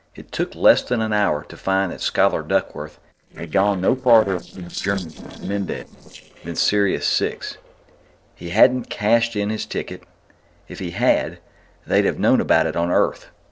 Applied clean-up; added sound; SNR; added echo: neural separator model SepFormer DNS4.